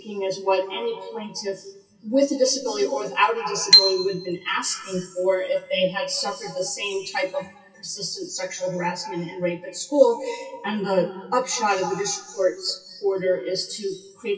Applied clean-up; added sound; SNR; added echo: classical method WPE with log-MMSE.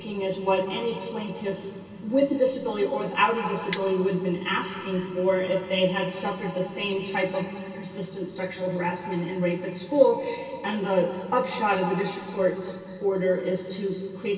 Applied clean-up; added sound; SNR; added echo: none; Bicycle bell; -4 dB; reverberation time 2.6 s.